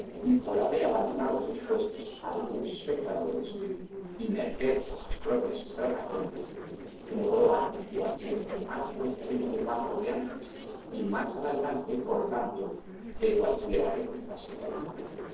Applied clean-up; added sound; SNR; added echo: neural separator model SepFormer DNS4.